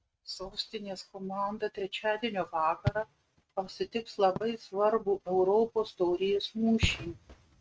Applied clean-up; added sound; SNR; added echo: neural mask model RNNoise.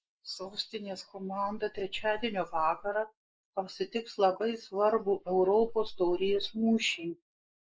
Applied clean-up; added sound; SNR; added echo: neural mask model Resemble Enhance denoiser.